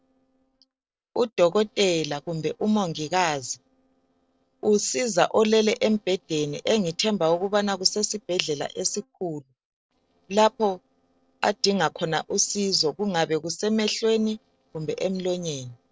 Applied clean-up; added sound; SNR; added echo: neural separator model SepFormer DNS4.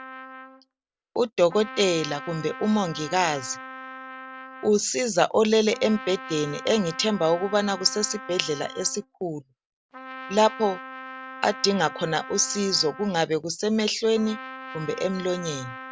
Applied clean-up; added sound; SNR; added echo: none; Trumpet; 14 dB; none.